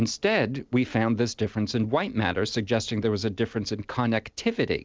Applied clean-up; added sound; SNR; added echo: none; none; none; none.